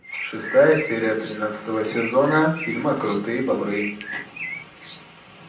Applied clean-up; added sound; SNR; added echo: none; Bird; 12 dB; reverberation time 0.6 s.